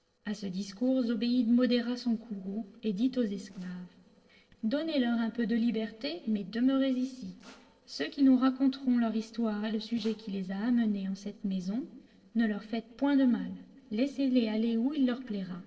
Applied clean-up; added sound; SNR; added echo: neural separator model SepFormer DNS4.